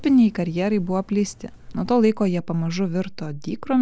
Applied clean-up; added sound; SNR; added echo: none; Drip; 16 dB; none.